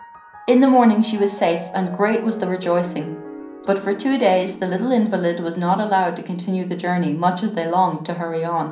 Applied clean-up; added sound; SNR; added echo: none; Piano; 18 dB; reverberation time 0.6 s.